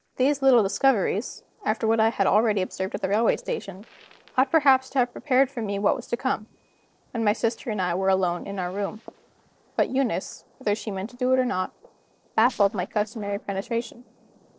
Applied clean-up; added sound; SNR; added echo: neural separator model SepFormer DNS4.